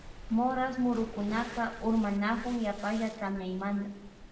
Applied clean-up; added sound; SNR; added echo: none; Waves, surf; 14 dB; reverberation time 0.7 s.